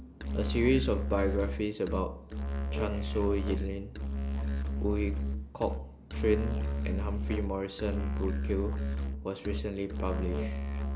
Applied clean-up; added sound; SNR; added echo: none; Musical instrument; -1 dB; none.